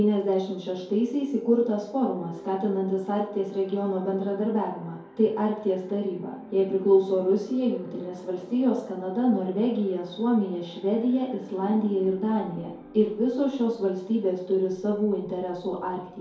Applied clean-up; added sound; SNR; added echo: none; none; none; reverberation time 2.3 s.